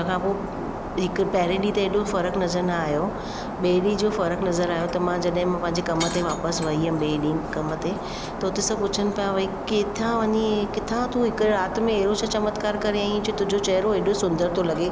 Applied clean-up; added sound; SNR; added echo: none; Shatter; 7 dB; none.